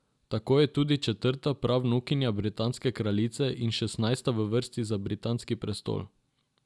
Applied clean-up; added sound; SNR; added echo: none; none; none; none.